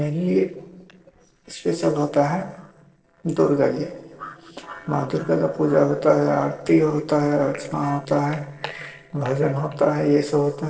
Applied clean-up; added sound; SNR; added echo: neural separator model SepFormer DNS4.